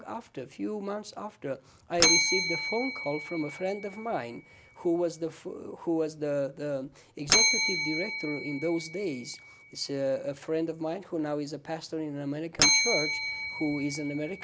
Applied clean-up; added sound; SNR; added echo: none; Bell; 0 dB; none.